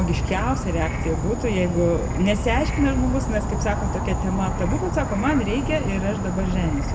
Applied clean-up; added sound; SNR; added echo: none; Insect / Frog; 0 dB; reverberation time 1.3 s.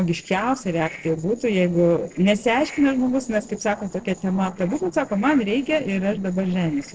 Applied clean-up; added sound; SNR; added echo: neural separator model SepFormer DNS4.